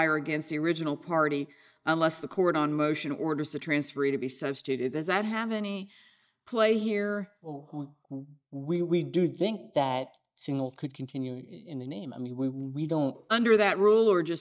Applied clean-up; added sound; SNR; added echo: neural mask model DeepFilterNet 3.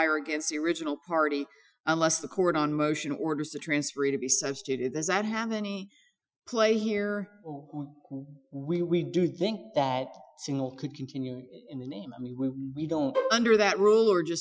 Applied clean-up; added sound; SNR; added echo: classical method Wiener filter.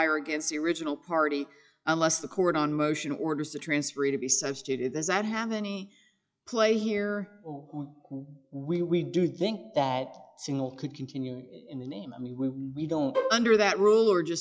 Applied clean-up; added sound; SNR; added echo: classical method log-MMSE.